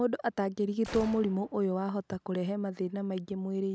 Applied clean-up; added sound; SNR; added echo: none; Gunshot, gunfire; 18 dB; none.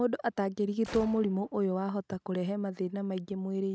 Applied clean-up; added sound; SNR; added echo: neural mask model RNNoise.